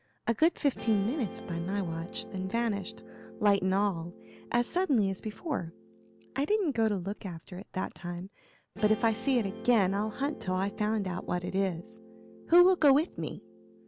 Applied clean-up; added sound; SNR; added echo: none; Guitar; 16 dB; none.